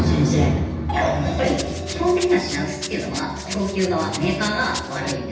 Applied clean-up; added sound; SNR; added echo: none; Rattle; 14 dB; reverberation time 0.9 s.